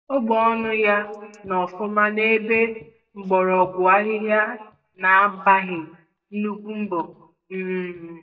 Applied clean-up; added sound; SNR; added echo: neural mask model DeepFilterNet 3.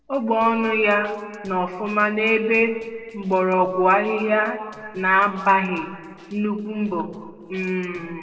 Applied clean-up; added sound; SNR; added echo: neural separator model SepFormer DNS4.